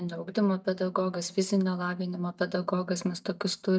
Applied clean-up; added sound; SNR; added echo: neural mask model DeepFilterNet 3.